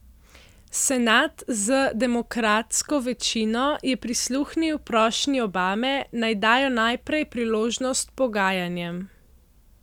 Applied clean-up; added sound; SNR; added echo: none; none; none; none.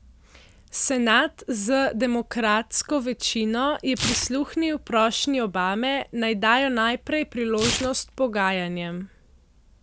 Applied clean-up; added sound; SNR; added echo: none; Tearing; 9 dB; none.